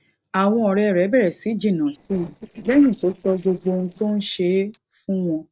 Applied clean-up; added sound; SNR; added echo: neural separator model SepFormer DNS4.